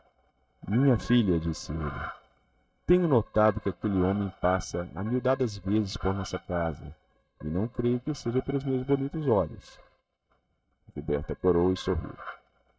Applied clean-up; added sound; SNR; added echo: neural mask model RNNoise.